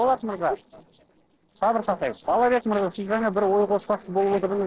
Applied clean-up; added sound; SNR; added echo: neural separator model SepFormer DNS4.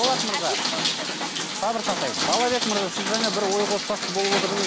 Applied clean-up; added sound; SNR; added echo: none; Rain; 0 dB; none.